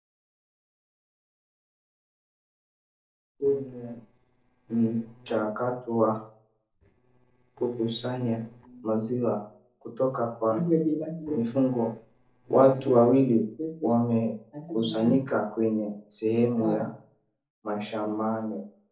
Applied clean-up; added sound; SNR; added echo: neural separator model SepFormer DNS4.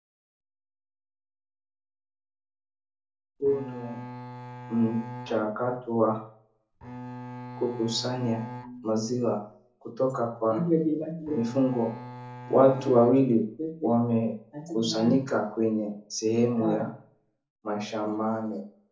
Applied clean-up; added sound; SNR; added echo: none; Bowed string instrument; 13 dB; reverberation time 0.6 s.